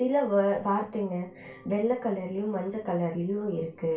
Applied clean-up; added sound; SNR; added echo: none; none; none; reverberation time 0.3 s.